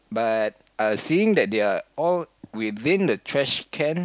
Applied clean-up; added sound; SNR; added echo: none; none; none; none.